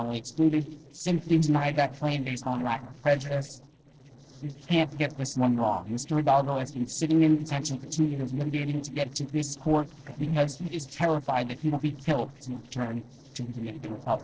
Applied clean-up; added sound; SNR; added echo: neural separator model SepFormer DNS4.